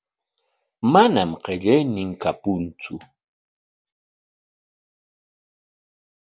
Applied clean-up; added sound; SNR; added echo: none; none; none; none.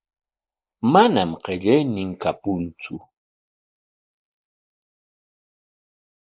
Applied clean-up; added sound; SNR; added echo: neural mask model Resemble Enhance denoiser.